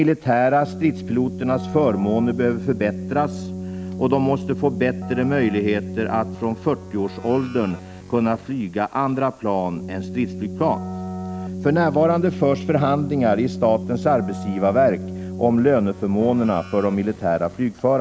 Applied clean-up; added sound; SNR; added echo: none; Keyboard (musical); 10 dB; none.